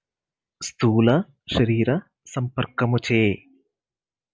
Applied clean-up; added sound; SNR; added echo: none; none; none; none.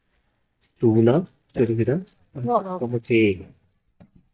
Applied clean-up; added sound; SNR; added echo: neural mask model DeepFilterNet 3.